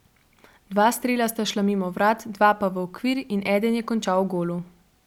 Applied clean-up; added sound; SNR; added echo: none; none; none; none.